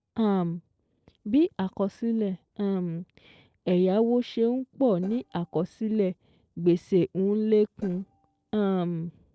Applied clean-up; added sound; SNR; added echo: neural separator model SepFormer DNS4.